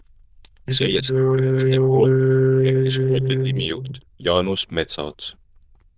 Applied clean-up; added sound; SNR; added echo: neural diffusion model UNIVERSE++.